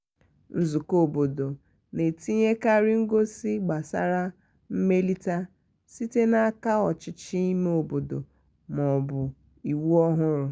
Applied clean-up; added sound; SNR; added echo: none; none; none; none.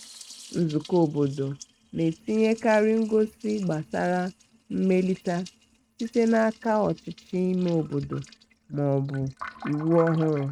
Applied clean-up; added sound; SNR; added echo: neural mask model RNNoise.